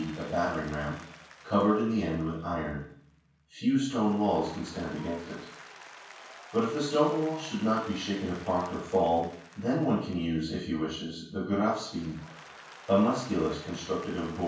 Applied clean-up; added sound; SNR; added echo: none; Applause; 20 dB; reverberation time 0.7 s.